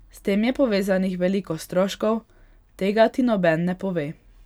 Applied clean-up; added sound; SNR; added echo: none; none; none; none.